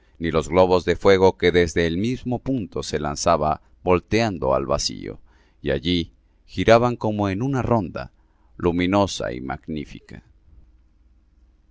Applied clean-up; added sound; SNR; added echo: none; none; none; none.